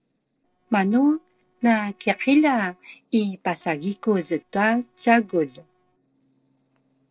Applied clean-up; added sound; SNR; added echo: neural separator model SepFormer DNS4.